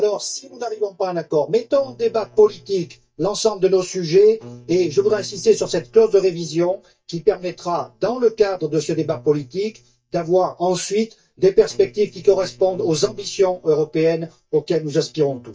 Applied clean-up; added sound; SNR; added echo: neural mask model DeepFilterNet 3.